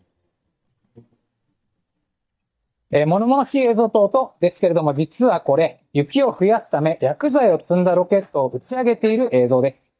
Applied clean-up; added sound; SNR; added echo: neural mask model DeepFilterNet 3.